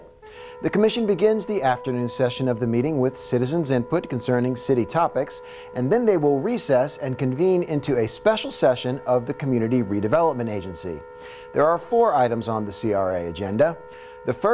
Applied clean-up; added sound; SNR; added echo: none; Wind instrument, woodwind instrument; 19 dB; none.